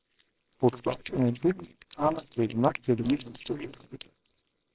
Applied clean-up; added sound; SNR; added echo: neural separator model SepFormer WHAMR!.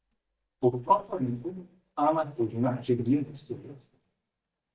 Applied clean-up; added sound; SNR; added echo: neural mask model DeepFilterNet 3.